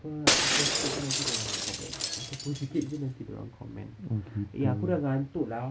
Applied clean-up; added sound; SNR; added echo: none; Shatter; -2 dB; none.